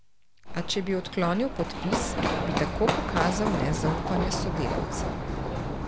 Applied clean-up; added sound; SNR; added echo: none; Run; -1 dB; none.